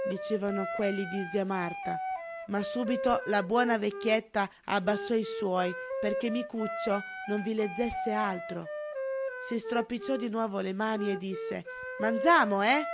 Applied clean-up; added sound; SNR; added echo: none; Wind instrument, woodwind instrument; 7 dB; none.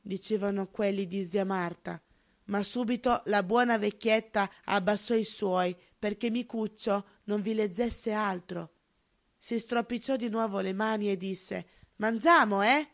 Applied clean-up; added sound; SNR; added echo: none; none; none; none.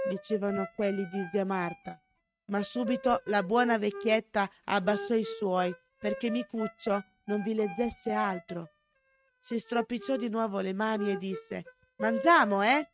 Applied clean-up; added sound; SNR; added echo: neural mask model RNNoise.